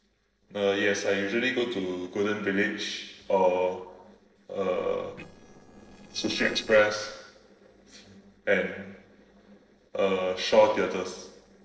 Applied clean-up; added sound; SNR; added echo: neural separator model SepFormer DNS4.